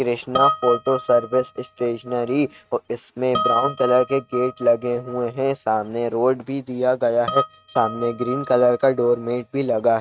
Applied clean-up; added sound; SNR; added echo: neural mask model RNNoise.